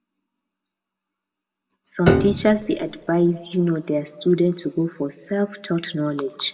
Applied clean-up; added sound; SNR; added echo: none; Piano; 0 dB; reverberation time 1.0 s.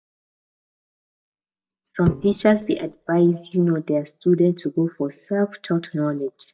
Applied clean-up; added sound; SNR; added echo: neural mask model DeepFilterNet 3.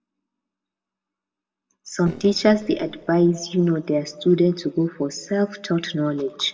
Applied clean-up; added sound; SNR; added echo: neural separator model SepFormer DNS4.